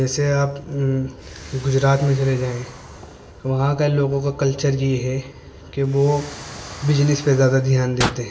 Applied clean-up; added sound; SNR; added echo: none; Explosion; 15 dB; reverberation time 0.9 s.